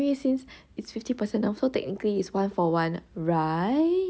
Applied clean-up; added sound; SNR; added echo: none; none; none; none.